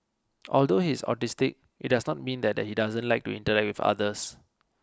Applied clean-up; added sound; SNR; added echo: none; none; none; none.